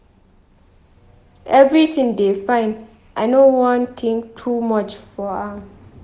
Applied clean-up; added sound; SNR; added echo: none; none; none; none.